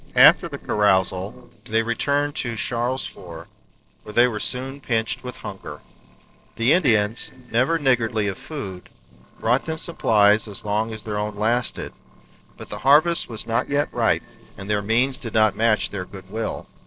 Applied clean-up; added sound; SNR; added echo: neural separator model SepFormer DNS4.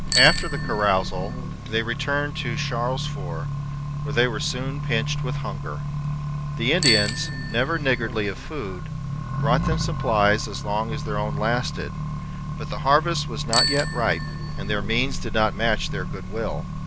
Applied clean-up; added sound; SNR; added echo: none; Bicycle bell + Accelerating, revving, vroom; 1 dB; none.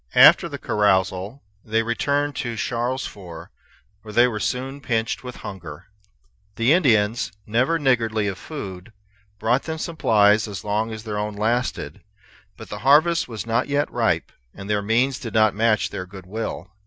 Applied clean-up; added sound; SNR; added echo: none; none; none; none.